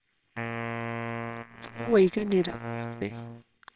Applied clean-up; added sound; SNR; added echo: neural separator model SepFormer WHAMR!.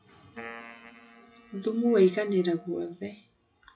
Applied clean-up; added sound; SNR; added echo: classical method WPE with log-MMSE.